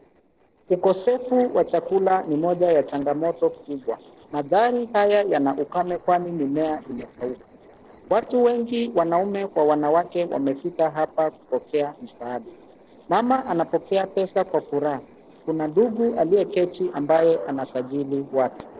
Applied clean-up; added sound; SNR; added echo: neural separator model SepFormer DNS4.